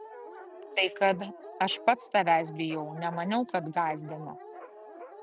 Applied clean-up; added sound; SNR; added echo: none; Dog; 15 dB; none.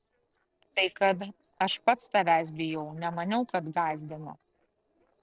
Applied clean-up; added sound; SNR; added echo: neural separator model SepFormer DNS4.